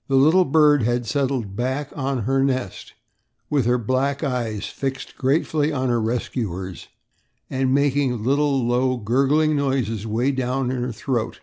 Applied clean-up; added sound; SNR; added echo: none; none; none; none.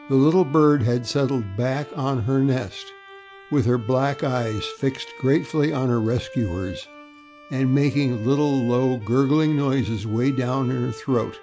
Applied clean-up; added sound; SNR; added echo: none; Bowed string instrument; 18 dB; none.